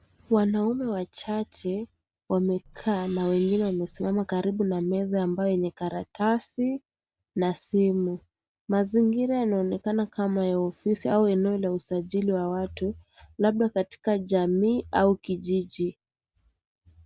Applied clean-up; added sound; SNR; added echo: none; Cutlery, silverware; 17 dB; none.